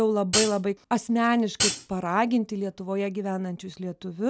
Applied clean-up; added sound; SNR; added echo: none; Hi-hat; 0 dB; none.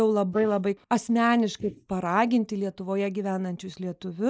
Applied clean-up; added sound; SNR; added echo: neural mask model Resemble Enhance denoiser.